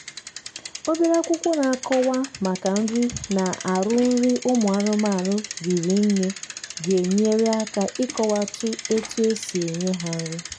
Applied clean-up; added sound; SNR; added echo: none; Bicycle; 13 dB; none.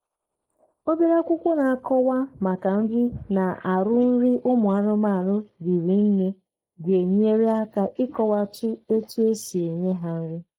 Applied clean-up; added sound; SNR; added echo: neural mask model Resemble Enhance denoiser.